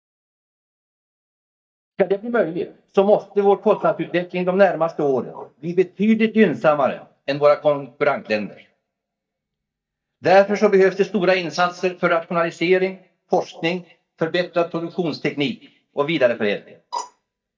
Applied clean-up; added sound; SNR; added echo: neural mask model DeepFilterNet 3.